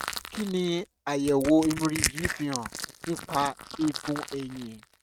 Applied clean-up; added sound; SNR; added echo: neural mask model RNNoise.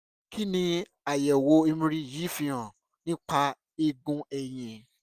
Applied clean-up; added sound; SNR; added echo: none; none; none; none.